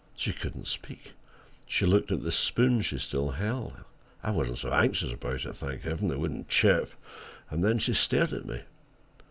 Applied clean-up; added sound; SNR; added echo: none; none; none; none.